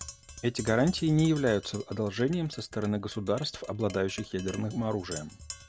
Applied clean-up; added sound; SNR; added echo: none; Tap; 17 dB; none.